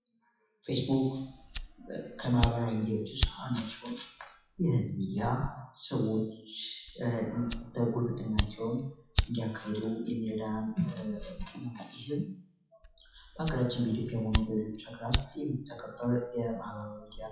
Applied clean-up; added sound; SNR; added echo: classical method WPE with log-MMSE.